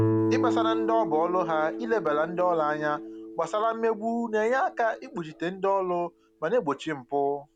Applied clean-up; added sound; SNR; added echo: none; Guitar; 5 dB; none.